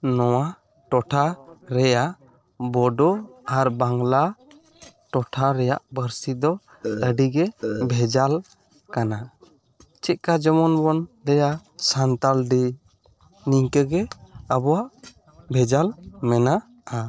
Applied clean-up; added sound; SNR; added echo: neural separator model SepFormer DNS4.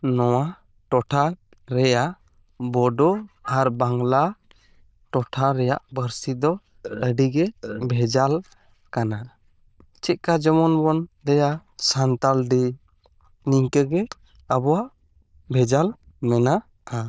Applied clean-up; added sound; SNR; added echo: neural diffusion model UNIVERSE++.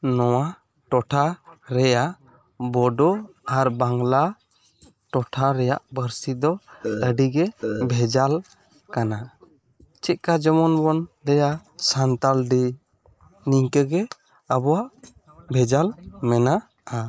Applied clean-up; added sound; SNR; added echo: neural mask model Resemble Enhance denoiser.